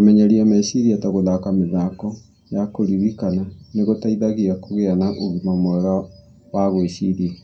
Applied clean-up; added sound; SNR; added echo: none; none; none; reverberation time 0.2 s.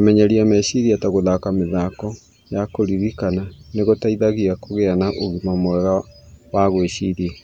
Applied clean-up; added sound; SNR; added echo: none; none; none; none.